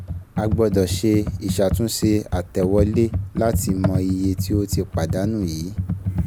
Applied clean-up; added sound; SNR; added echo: none; Computer keyboard; 3 dB; none.